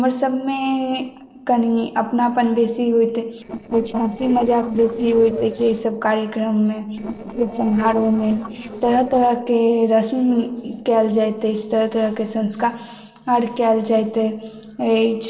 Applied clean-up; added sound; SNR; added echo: neural separator model SepFormer DNS4.